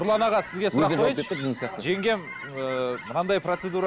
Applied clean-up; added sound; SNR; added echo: none; Chirp, tweet / Fowl; 15 dB; none.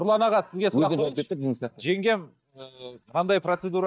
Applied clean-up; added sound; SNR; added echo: neural mask model DeepFilterNet 3.